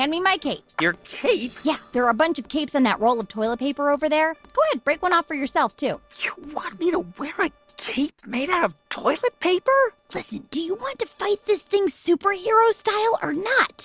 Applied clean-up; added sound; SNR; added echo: neural separator model SepFormer DNS4.